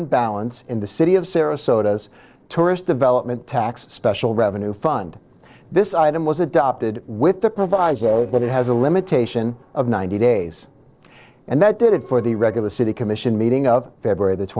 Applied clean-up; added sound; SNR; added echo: neural separator model SepFormer DNS4.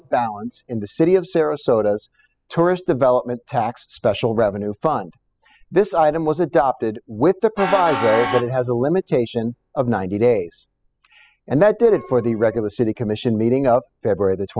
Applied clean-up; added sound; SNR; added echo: classical method spectral subtraction.